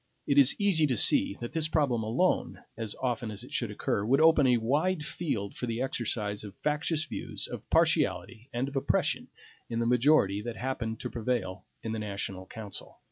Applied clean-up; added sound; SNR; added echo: none; none; none; none.